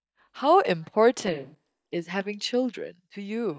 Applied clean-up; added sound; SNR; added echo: neural mask model DeepFilterNet 3.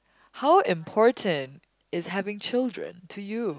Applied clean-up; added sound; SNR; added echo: none; none; none; none.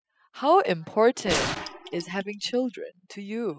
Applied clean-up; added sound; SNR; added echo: classical method spectral subtraction.